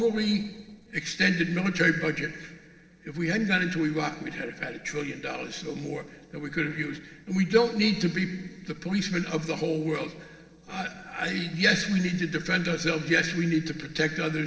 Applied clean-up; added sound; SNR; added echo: neural separator model SepFormer DNS4.